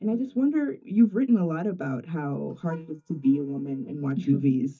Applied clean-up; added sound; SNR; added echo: neural mask model DeepFilterNet 3.